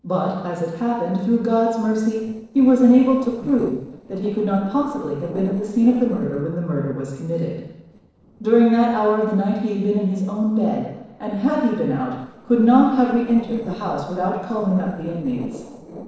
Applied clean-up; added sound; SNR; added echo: neural separator model SepFormer DNS4.